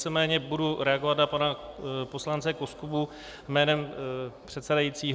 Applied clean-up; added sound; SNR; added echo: none; none; none; none.